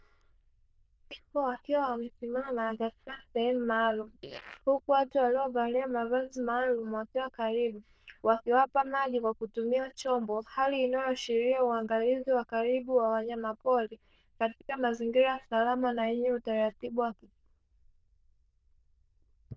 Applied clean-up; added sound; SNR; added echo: neural diffusion model UNIVERSE++.